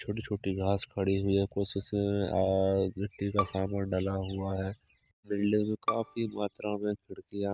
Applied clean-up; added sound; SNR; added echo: neural mask model RNNoise.